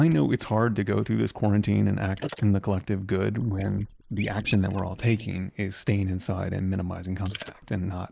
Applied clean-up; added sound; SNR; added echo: neural mask model Resemble Enhance denoiser.